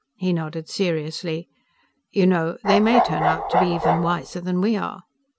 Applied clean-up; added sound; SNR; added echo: none; Bark; -1 dB; none.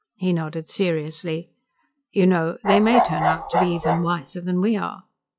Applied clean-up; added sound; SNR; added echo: classical method log-MMSE.